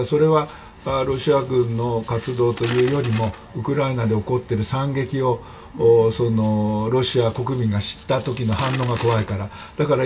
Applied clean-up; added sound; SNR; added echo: none; Coin (dropping); 15 dB; reverberation time 0.2 s.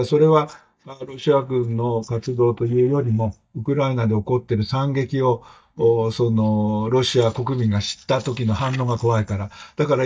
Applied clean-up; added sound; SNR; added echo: neural mask model DeepFilterNet 3.